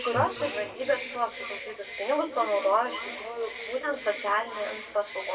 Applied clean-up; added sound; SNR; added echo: none; Bird; 12 dB; reverberation time 1.9 s.